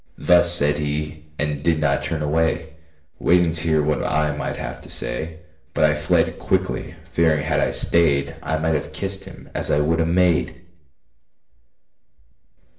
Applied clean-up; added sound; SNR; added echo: none; none; none; reverberation time 0.5 s.